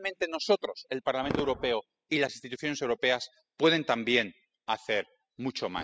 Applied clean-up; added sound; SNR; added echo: classical method spectral subtraction.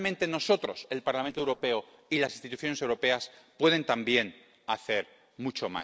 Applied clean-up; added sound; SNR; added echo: neural separator model SepFormer DNS4.